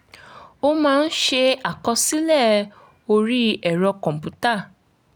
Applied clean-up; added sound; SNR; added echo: none; none; none; none.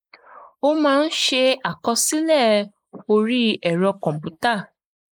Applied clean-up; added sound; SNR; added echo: neural mask model Resemble Enhance denoiser.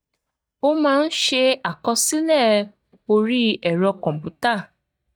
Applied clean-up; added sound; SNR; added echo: neural mask model DeepFilterNet 3.